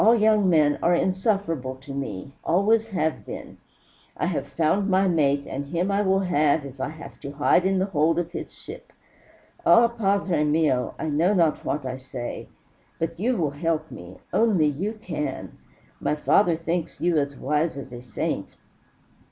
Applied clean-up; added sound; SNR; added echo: none; none; none; none.